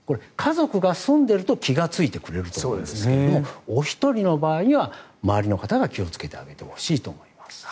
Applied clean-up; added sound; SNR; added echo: none; none; none; none.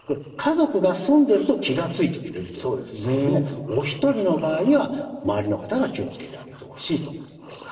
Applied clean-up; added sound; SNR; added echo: neural separator model SepFormer DNS4.